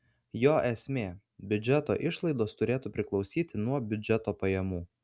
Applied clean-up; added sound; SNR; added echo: none; none; none; none.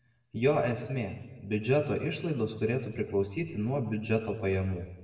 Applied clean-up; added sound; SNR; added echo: none; none; none; reverberation time 1.0 s.